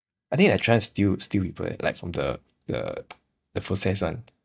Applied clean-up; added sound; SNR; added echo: neural mask model DeepFilterNet 3.